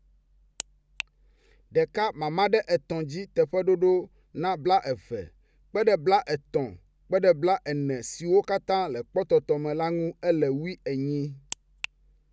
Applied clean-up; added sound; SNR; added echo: none; none; none; none.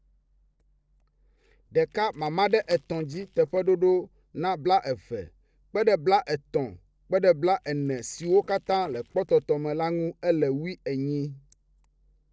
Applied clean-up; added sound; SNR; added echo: neural separator model SepFormer DNS4.